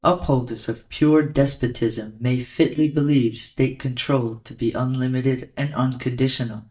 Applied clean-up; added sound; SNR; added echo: neural mask model DeepFilterNet 3.